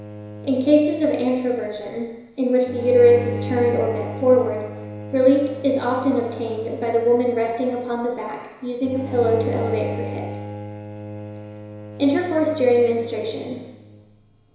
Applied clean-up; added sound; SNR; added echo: none; Bowed string instrument; 12 dB; reverberation time 1.0 s.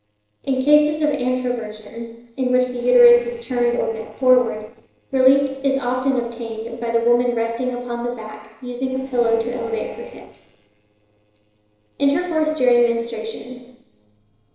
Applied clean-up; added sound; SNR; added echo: neural separator model SepFormer DNS4.